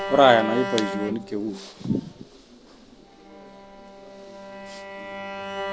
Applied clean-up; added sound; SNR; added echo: none; Bowed string instrument; 8 dB; none.